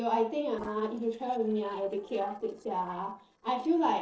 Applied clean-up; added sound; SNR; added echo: neural separator model SepFormer DNS4.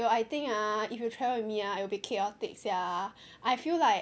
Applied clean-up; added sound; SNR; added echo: none; none; none; none.